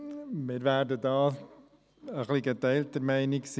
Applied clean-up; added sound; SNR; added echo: none; none; none; none.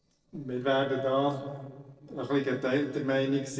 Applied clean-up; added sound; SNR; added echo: neural separator model SepFormer DNS4.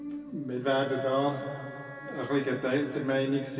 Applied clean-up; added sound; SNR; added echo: none; Wind instrument, woodwind instrument; 18 dB; reverberation time 2.1 s.